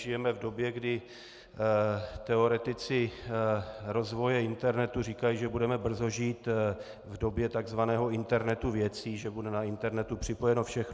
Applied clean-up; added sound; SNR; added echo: none; none; none; none.